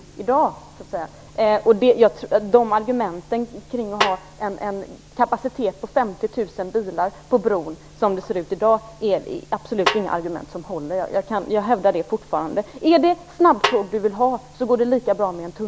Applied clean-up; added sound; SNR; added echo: none; Snare drum; 6 dB; none.